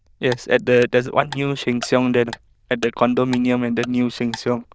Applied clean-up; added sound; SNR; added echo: neural diffusion model UNIVERSE++.